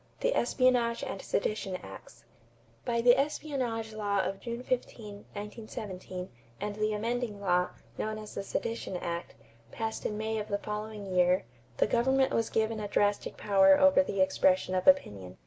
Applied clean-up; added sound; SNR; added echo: none; none; none; none.